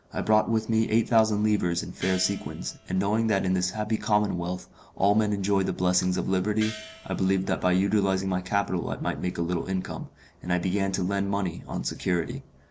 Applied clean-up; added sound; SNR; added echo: none; Gong; 17 dB; none.